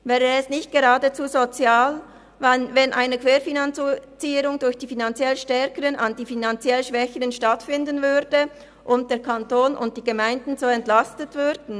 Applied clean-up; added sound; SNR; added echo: none; none; none; none.